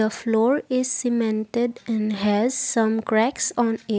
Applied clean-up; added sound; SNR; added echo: none; none; none; none.